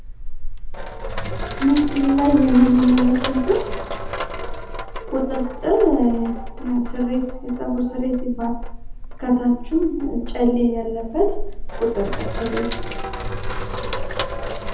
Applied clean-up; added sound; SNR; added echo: none; Sink (filling or washing); 4 dB; reverberation time 0.7 s.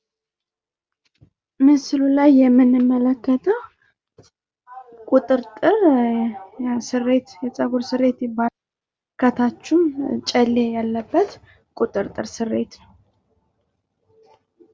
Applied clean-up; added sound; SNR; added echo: none; none; none; none.